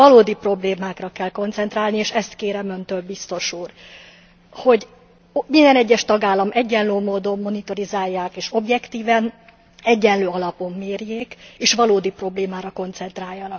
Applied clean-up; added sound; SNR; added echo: none; none; none; none.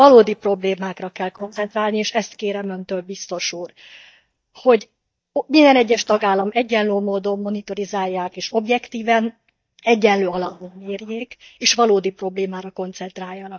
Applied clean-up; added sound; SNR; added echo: neural mask model DeepFilterNet 3.